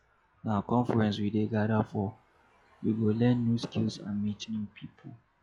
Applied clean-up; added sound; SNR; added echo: classical method log-MMSE.